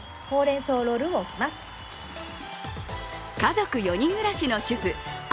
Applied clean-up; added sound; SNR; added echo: none; Applause / Cheering; 16 dB; none.